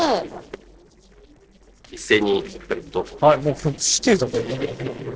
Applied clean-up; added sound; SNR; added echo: neural separator model SepFormer DNS4.